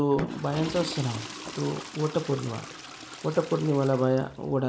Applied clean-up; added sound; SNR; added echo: none; Toilet flush / Water; 12 dB; reverberation time 1.8 s.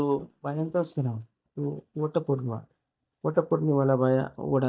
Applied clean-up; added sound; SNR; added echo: neural mask model DeepFilterNet 3.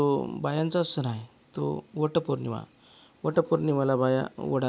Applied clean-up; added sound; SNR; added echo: none; none; none; none.